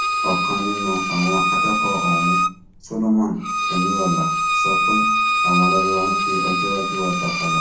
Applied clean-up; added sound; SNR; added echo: none; Bowed string instrument; -3 dB; reverberation time 0.6 s.